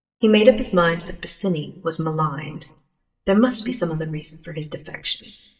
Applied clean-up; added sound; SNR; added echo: neural mask model DeepFilterNet 3.